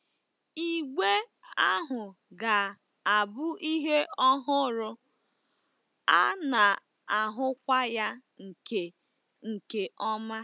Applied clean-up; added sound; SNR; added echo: none; none; none; none.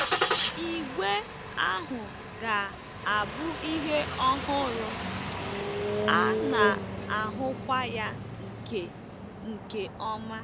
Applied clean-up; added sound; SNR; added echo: none; Engine starting; 2 dB; none.